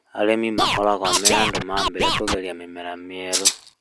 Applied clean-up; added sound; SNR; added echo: none; Rattle (instrument) + Scratching (performance technique); -3 dB; none.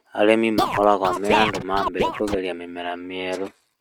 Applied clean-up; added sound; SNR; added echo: neural mask model RNNoise.